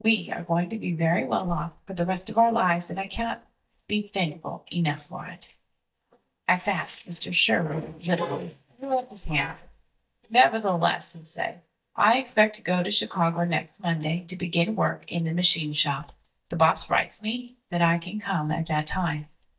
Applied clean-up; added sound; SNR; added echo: neural mask model DeepFilterNet 3.